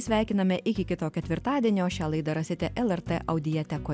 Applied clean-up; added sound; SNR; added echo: none; none; none; none.